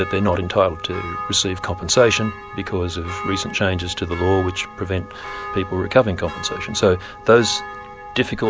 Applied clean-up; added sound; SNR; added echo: none; Church bell; 12 dB; none.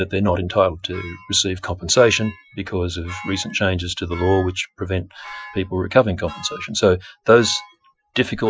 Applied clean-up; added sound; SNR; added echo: classical method Wiener filter.